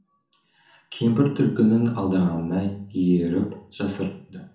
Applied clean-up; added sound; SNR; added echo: none; none; none; reverberation time 0.9 s.